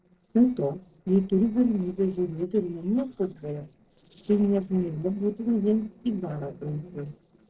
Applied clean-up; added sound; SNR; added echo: neural separator model SepFormer DNS4.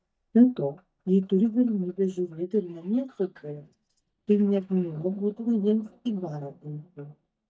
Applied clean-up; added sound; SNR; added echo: neural mask model DeepFilterNet 3.